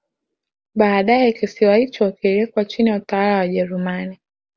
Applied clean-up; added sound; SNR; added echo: none; none; none; none.